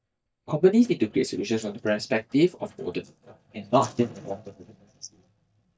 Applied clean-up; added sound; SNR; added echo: neural mask model DeepFilterNet 3.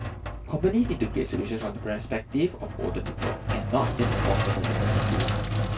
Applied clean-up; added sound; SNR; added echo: none; Sink (filling or washing); -1 dB; reverberation time 0.1 s.